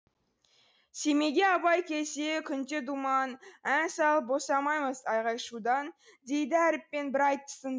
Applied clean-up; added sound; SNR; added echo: none; none; none; none.